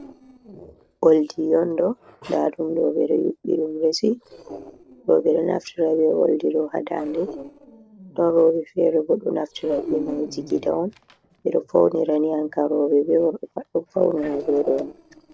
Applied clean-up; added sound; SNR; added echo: neural separator model SepFormer DNS4.